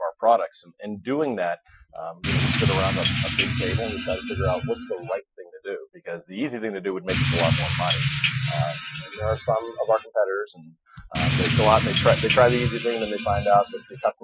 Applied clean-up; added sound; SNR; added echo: classical method Wiener filter.